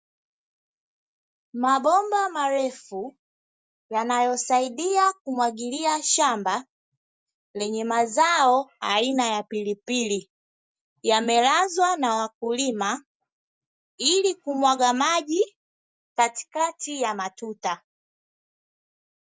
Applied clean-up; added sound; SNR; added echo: none; none; none; none.